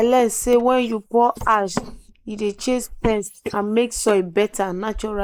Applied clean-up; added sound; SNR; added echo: neural mask model Resemble Enhance denoiser.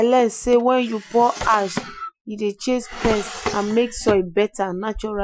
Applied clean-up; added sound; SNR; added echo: classical method Wiener filter.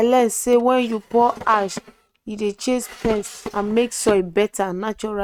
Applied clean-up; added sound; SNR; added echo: neural mask model RNNoise.